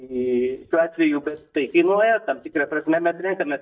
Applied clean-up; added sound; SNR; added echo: neural mask model DeepFilterNet 3.